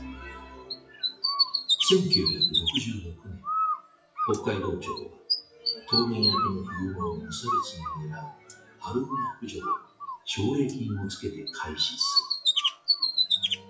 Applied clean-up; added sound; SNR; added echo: classical method WPE with log-MMSE.